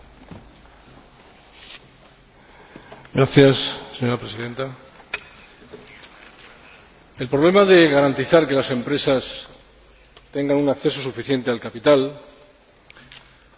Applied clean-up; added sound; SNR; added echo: none; none; none; none.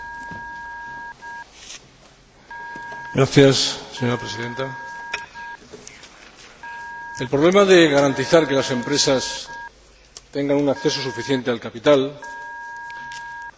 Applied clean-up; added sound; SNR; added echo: none; Telephone; 15 dB; none.